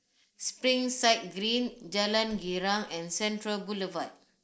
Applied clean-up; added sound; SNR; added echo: neural separator model SepFormer DNS4.